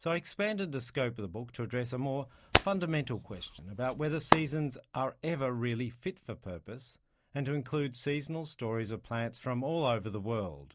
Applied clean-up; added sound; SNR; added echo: none; Hands; 0 dB; none.